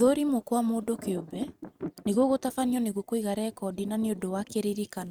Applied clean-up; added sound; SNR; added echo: neural mask model RNNoise.